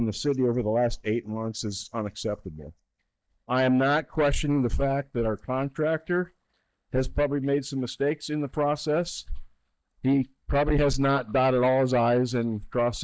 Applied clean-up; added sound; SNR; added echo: neural mask model DeepFilterNet 3.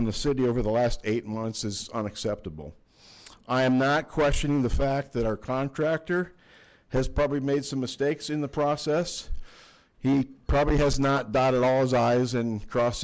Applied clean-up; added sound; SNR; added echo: none; none; none; none.